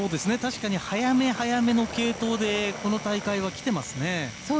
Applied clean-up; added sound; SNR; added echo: none; Domestic sounds, home sounds + Fill (with liquid); 13 dB; none.